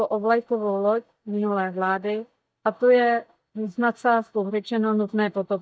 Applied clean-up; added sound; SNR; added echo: neural mask model DeepFilterNet 3.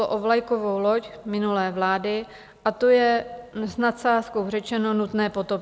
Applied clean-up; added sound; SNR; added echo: none; none; none; none.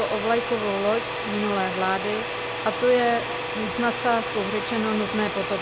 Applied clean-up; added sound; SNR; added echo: none; Domestic sounds, home sounds; 2 dB; none.